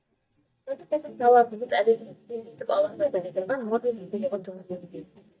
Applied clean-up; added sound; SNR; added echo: neural mask model DeepFilterNet 3.